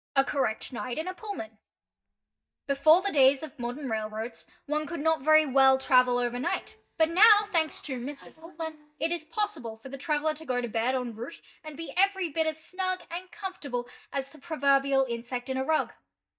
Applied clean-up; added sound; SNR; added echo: neural mask model DeepFilterNet 3.